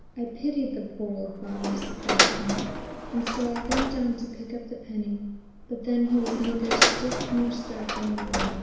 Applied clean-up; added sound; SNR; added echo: none; Door; 0 dB; reverberation time 1.0 s.